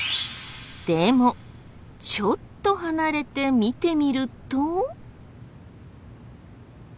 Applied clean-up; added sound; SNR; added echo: none; none; none; none.